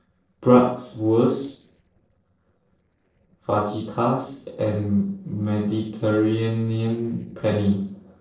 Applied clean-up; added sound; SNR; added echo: neural separator model SepFormer DNS4.